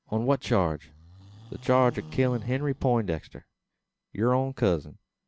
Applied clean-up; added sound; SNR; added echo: none; Livestock, farm animals, working animals; 19 dB; none.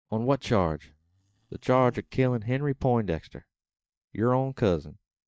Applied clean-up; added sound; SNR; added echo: neural mask model DeepFilterNet 3.